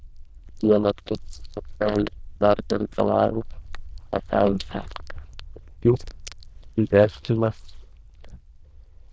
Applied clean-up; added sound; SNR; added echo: neural diffusion model UNIVERSE++.